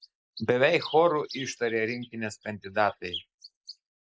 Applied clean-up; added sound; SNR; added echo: neural mask model Resemble Enhance denoiser.